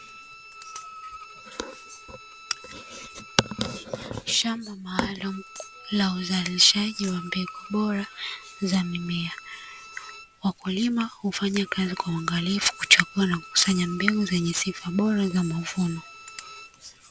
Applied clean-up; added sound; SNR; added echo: none; Bowed string instrument; 18 dB; none.